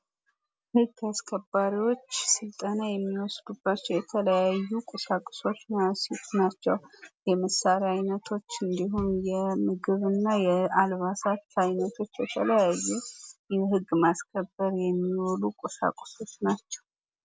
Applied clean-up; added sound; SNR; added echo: none; Bass drum; 18 dB; none.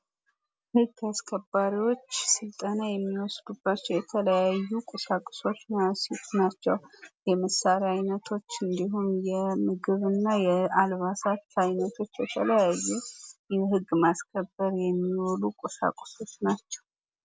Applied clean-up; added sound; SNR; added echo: none; none; none; none.